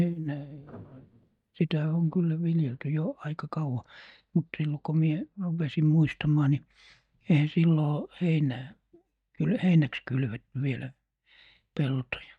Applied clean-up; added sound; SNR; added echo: neural mask model DeepFilterNet 3.